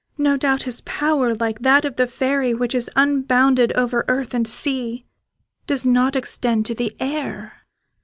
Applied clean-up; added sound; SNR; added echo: none; none; none; none.